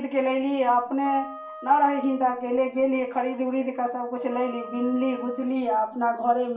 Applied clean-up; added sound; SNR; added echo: none; Wind instrument, woodwind instrument; 18 dB; reverberation time 0.4 s.